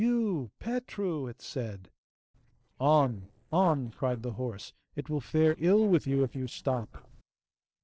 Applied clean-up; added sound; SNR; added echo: neural separator model SepFormer DNS4.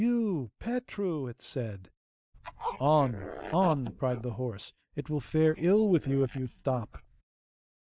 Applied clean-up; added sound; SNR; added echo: neural mask model DeepFilterNet 3.